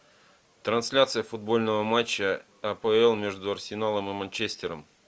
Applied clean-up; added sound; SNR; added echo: none; none; none; none.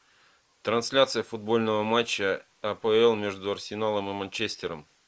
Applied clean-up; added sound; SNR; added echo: neural mask model Resemble Enhance denoiser.